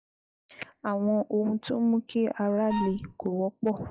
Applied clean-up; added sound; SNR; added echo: classical method log-MMSE.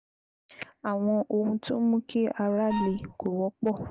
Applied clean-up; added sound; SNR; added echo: none; Wind instrument, woodwind instrument; 8 dB; none.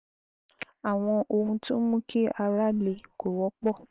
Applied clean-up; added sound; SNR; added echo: neural separator model SepFormer WHAM!.